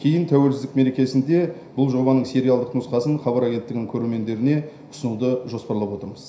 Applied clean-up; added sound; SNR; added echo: none; none; none; reverberation time 0.5 s.